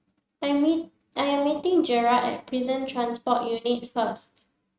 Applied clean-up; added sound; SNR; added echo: neural mask model RNNoise.